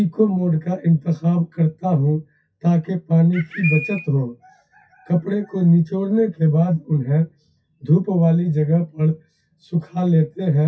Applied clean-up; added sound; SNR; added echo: classical method WPE with log-MMSE.